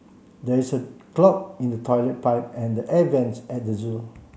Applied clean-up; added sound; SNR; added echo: none; none; none; none.